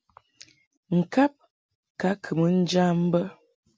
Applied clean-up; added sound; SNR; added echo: none; none; none; none.